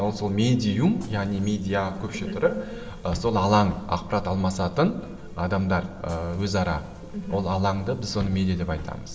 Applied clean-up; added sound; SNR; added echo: none; Bus / Engine; 17 dB; reverberation time 2.3 s.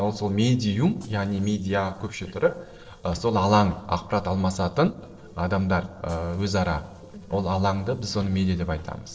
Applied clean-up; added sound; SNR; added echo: neural separator model SepFormer DNS4.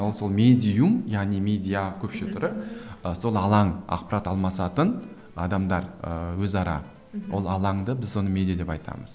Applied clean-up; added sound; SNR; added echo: none; none; none; none.